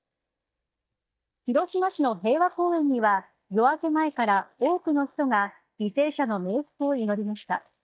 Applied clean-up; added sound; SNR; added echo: neural mask model DeepFilterNet 3.